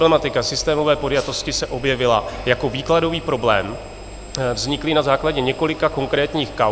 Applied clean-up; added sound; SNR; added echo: none; Engine; 15 dB; none.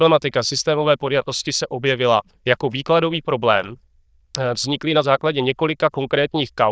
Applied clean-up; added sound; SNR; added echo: neural diffusion model UNIVERSE++.